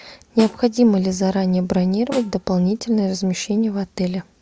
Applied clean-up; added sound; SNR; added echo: none; Snare drum; 19 dB; none.